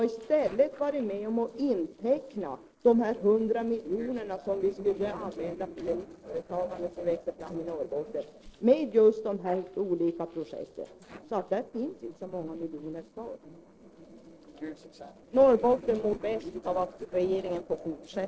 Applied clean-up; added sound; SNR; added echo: neural separator model SepFormer DNS4.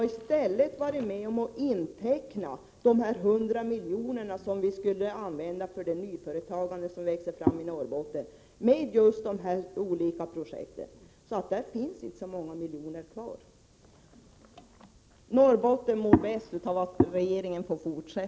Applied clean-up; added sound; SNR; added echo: none; none; none; none.